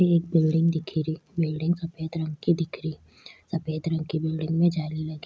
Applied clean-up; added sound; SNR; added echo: none; none; none; none.